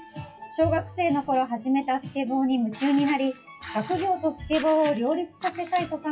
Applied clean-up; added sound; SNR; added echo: classical method WPE with log-MMSE.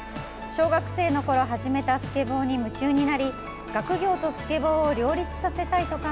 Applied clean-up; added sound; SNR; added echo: none; none; none; none.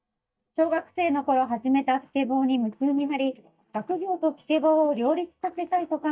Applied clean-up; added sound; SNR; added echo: neural mask model DeepFilterNet 3.